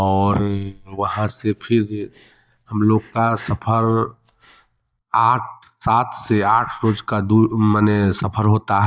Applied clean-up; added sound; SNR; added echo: neural mask model DeepFilterNet 3.